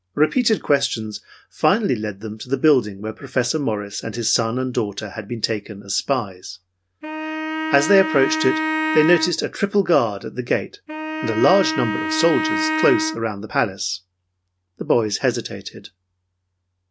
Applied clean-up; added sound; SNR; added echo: none; Wind instrument, woodwind instrument; 3 dB; none.